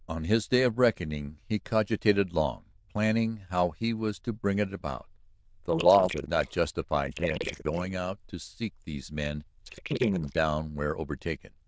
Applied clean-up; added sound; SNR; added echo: neural diffusion model UNIVERSE++.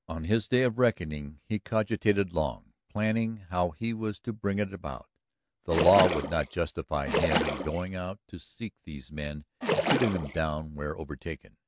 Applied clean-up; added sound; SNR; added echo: none; Splash, splatter; 0 dB; none.